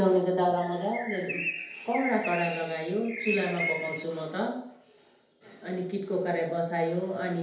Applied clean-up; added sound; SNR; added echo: none; Bird; 6 dB; reverberation time 2.2 s.